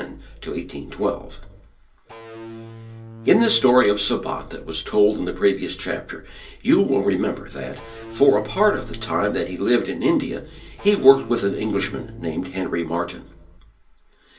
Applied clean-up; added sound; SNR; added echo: none; Electric guitar / Bass guitar; 17 dB; reverberation time 0.3 s.